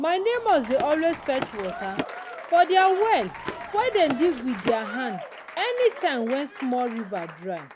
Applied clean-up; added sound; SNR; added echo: none; Applause / Crowd + Run; 12 dB; none.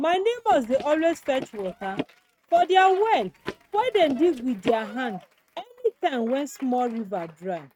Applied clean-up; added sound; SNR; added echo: neural mask model RNNoise.